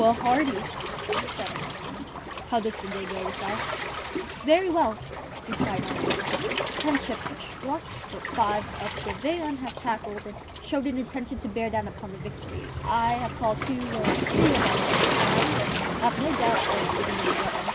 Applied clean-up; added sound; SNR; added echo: none; Waves, surf; 0 dB; none.